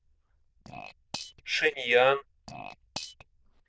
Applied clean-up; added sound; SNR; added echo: neural diffusion model UNIVERSE++.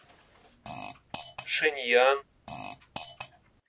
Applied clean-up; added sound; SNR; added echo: none; Fart; 12 dB; none.